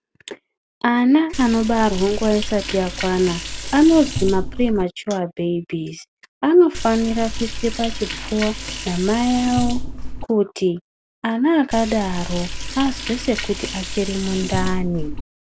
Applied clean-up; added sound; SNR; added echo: none; Liquid; 6 dB; none.